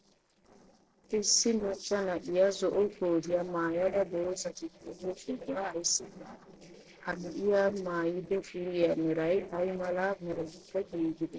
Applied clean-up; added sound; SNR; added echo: neural separator model SepFormer DNS4.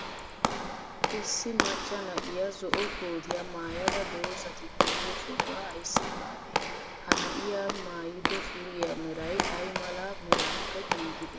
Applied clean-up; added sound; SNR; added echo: none; Walk, footsteps / Slam; -4 dB; reverberation time 0.5 s.